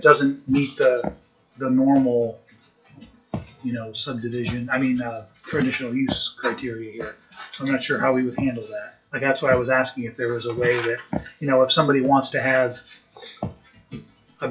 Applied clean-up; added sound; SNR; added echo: classical method WPE with log-MMSE.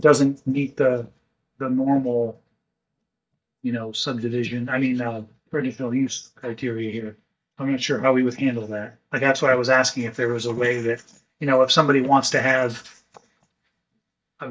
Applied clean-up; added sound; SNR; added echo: neural mask model DeepFilterNet 3.